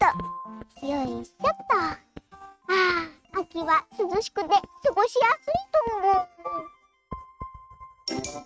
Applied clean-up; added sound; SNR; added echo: neural mask model RNNoise.